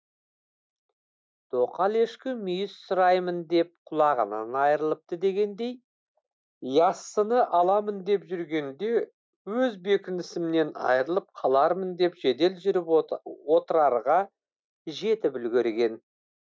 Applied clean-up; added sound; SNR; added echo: none; none; none; none.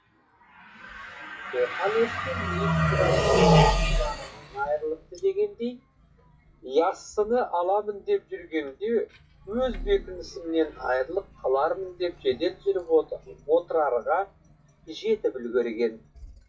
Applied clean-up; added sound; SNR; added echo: classical method WPE with log-MMSE.